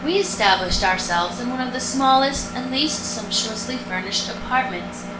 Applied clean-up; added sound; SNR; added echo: none; Engine; 10 dB; reverberation time 0.5 s.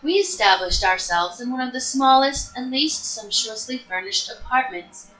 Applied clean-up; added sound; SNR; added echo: classical method WPE with log-MMSE.